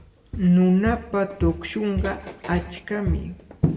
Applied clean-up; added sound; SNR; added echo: none; Walk, footsteps; 6 dB; reverberation time 0.8 s.